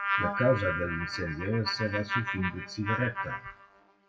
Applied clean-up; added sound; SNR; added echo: classical method WPE with log-MMSE.